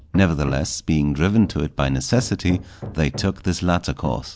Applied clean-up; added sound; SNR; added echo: none; Hammer; 15 dB; none.